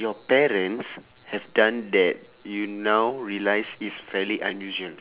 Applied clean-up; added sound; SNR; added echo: none; none; none; none.